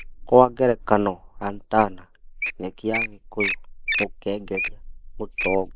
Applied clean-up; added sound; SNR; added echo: neural mask model Resemble Enhance denoiser.